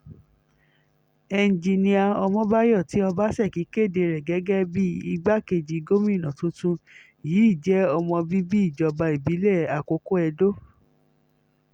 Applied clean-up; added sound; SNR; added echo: none; none; none; none.